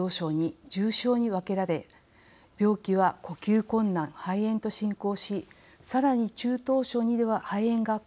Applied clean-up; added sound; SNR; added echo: none; none; none; none.